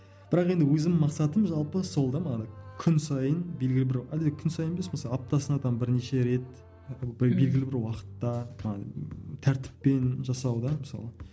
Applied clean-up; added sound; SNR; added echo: none; Bowed string instrument; 19 dB; none.